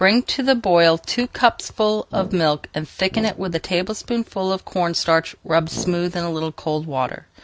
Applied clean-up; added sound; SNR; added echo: none; Brass instrument; 14 dB; none.